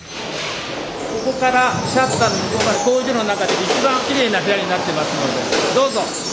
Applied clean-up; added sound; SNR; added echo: none; Wind chime; 15 dB; none.